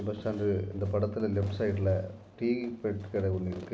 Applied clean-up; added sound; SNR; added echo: none; Fireworks; 18 dB; none.